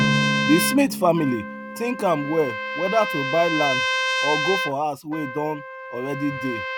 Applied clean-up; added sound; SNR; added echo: none; Trumpet + Drum; 2 dB; none.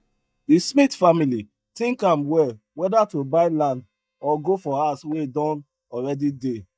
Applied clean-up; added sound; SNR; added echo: neural mask model DeepFilterNet 3.